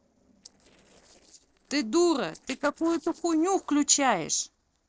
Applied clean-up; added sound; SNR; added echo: neural separator model SepFormer DNS4.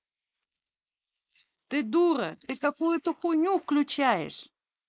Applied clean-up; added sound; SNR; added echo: neural mask model Resemble Enhance denoiser.